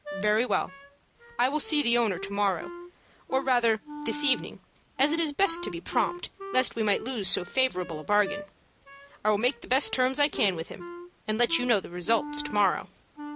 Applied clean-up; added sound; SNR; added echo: none; Wind instrument, woodwind instrument; 13 dB; none.